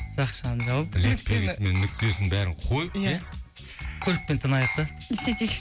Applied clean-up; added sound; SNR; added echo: none; Glass; 14 dB; none.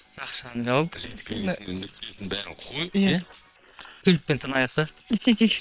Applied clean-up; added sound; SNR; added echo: neural separator model SepFormer WHAM!.